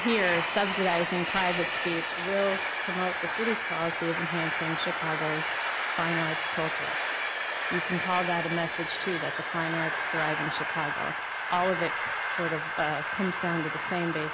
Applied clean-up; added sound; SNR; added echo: none; Train; 0 dB; none.